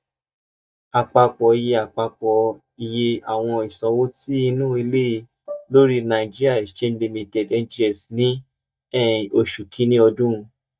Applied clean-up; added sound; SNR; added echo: neural mask model DeepFilterNet 3.